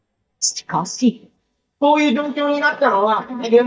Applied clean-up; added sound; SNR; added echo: neural mask model DeepFilterNet 3.